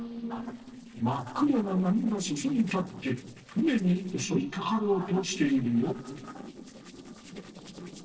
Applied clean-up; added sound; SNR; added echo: neural separator model SepFormer DNS4.